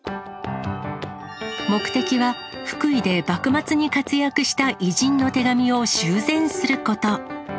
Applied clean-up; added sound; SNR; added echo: none; none; none; none.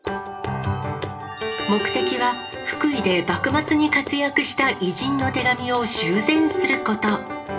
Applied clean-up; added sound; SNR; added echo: none; none; none; reverberation time 0.4 s.